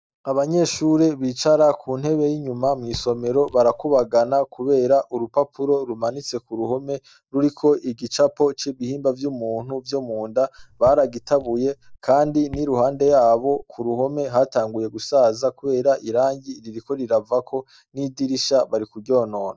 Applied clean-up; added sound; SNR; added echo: neural mask model DeepFilterNet 3.